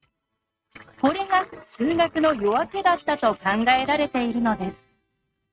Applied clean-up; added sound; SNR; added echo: neural mask model RNNoise.